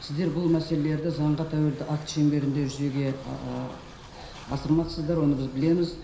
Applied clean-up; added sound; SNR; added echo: none; Train; 17 dB; reverberation time 0.5 s.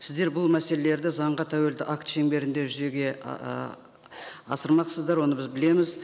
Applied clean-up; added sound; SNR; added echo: none; none; none; none.